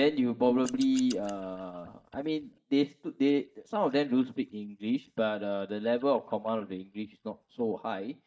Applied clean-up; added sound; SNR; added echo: neural mask model DeepFilterNet 3.